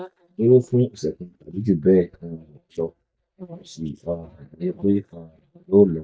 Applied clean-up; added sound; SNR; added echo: neural mask model DeepFilterNet 3.